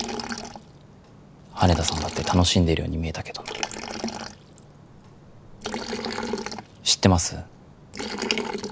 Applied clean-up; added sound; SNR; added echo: none; Liquid; 7 dB; none.